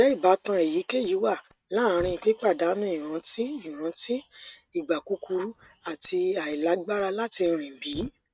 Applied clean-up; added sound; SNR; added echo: neural mask model RNNoise.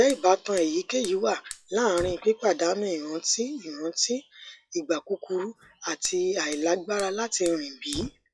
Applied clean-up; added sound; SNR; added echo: classical method log-MMSE.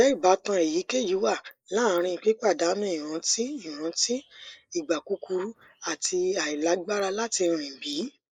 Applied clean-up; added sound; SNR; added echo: neural mask model Resemble Enhance denoiser.